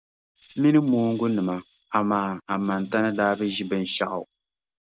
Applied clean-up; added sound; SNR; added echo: none; Tambourine; 15 dB; none.